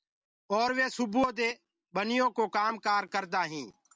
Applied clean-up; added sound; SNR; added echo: none; none; none; none.